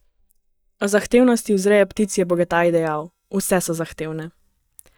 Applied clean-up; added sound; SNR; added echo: neural mask model DeepFilterNet 3.